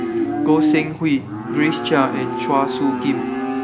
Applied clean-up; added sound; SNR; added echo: none; Livestock, farm animals, working animals; 1 dB; none.